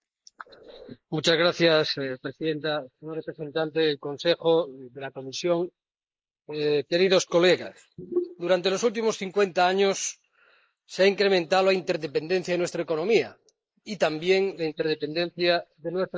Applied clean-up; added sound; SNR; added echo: neural mask model Resemble Enhance denoiser.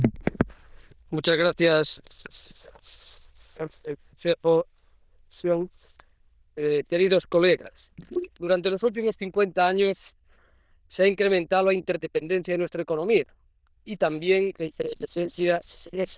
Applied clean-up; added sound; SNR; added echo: neural diffusion model UNIVERSE++.